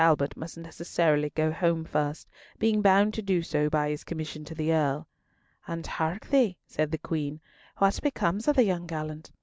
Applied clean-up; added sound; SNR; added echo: none; none; none; none.